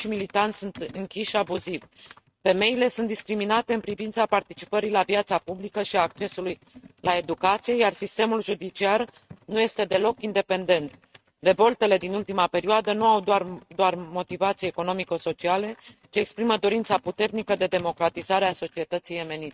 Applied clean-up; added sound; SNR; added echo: neural mask model RNNoise.